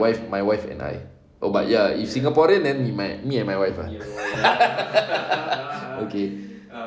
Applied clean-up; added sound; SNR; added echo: none; none; none; none.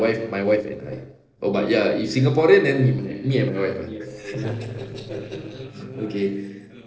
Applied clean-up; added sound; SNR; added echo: neural separator model SepFormer DNS4.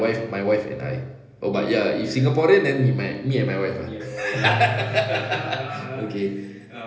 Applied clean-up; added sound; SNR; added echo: none; Keyboard (musical); 14 dB; reverberation time 1.4 s.